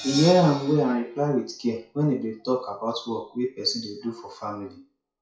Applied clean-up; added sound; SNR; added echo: classical method WPE with log-MMSE.